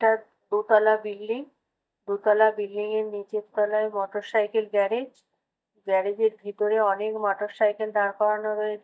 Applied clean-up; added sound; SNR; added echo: neural mask model DeepFilterNet 3.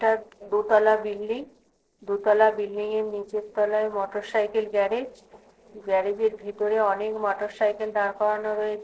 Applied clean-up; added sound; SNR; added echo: neural separator model SepFormer DNS4.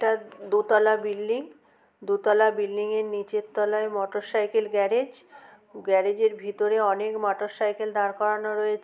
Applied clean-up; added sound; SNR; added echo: none; none; none; none.